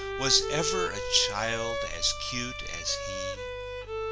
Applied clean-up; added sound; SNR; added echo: none; Bowed string instrument; 3 dB; none.